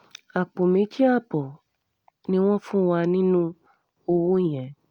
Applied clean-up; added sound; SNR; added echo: none; none; none; none.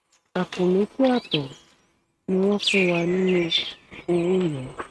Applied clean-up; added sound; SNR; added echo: neural mask model RNNoise.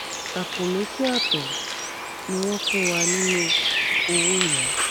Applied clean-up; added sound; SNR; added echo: none; Bird; -3 dB; none.